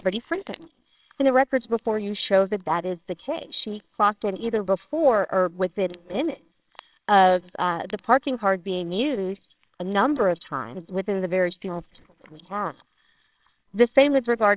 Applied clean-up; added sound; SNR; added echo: neural separator model SepFormer WHAMR!.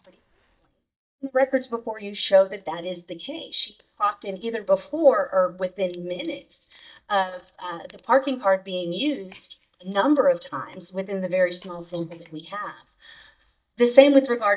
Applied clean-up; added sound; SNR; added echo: neural mask model DeepFilterNet 3.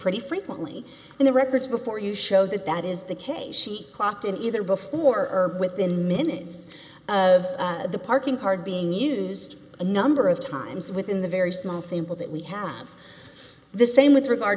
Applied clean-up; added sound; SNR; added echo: none; none; none; none.